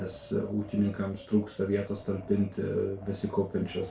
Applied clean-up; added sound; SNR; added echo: none; Wind; 19 dB; reverberation time 0.2 s.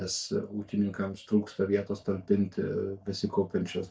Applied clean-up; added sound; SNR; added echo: neural mask model DeepFilterNet 3.